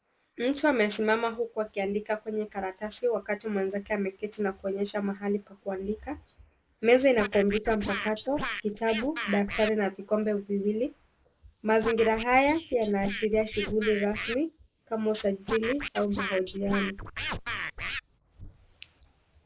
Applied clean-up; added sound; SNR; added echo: neural mask model Resemble Enhance denoiser.